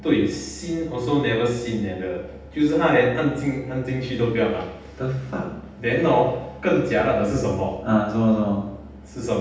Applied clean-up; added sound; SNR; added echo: none; none; none; reverberation time 0.8 s.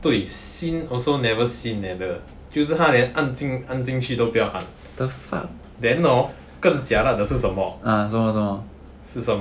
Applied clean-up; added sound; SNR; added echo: none; none; none; none.